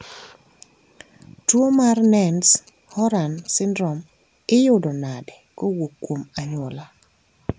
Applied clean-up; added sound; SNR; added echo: none; none; none; none.